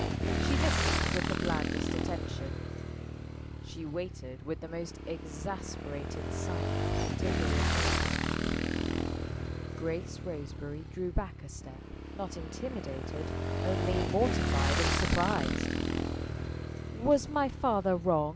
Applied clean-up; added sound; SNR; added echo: none; Motorcycle / Engine; -3 dB; none.